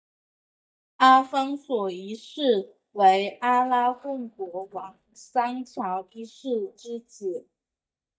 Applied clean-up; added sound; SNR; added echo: neural mask model DeepFilterNet 3.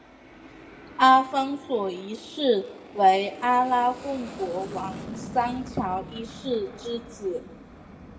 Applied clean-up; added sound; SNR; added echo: none; Aircraft; 15 dB; reverberation time 0.9 s.